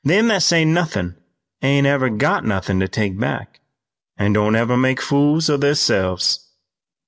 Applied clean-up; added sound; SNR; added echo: none; none; none; none.